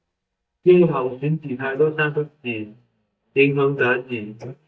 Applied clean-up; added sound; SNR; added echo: neural mask model DeepFilterNet 3.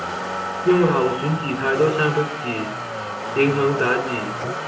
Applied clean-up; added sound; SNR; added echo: none; Motor vehicle (road); 5 dB; reverberation time 0.5 s.